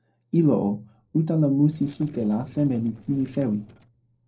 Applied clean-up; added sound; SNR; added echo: neural separator model SepFormer DNS4.